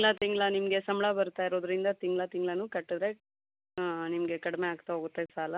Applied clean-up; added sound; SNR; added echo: none; none; none; none.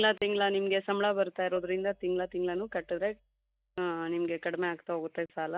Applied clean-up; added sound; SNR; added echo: neural mask model DeepFilterNet 3.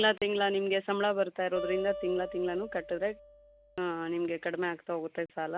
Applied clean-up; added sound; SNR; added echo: none; Acoustic guitar; 12 dB; none.